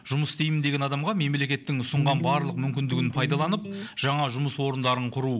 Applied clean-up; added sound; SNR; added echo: none; Electric guitar; 3 dB; none.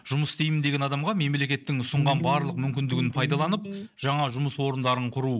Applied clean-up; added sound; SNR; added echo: neural mask model RNNoise.